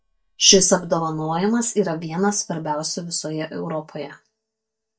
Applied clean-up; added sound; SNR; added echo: neural mask model DeepFilterNet 3.